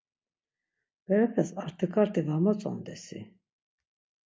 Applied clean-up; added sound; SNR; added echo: none; none; none; none.